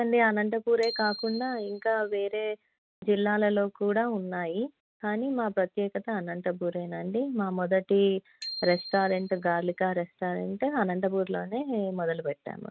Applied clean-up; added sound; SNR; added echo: neural mask model RNNoise.